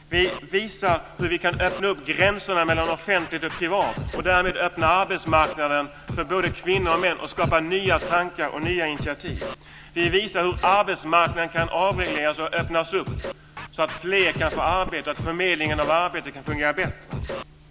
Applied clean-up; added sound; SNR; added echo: none; Scratching (performance technique); 10 dB; none.